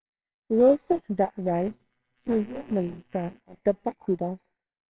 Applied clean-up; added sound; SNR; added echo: neural separator model SepFormer WHAMR!.